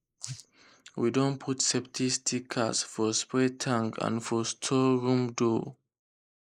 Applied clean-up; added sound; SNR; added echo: neural mask model Resemble Enhance denoiser.